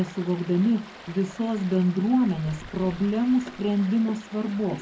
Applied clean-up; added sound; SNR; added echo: none; Stream; 18 dB; reverberation time 0.3 s.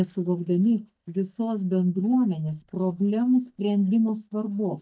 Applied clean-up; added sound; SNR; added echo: neural mask model DeepFilterNet 3.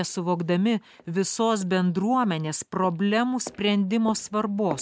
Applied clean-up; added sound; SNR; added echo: none; none; none; none.